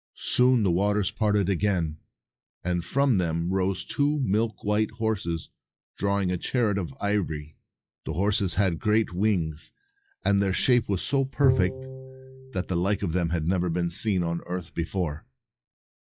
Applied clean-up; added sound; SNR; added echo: classical method log-MMSE.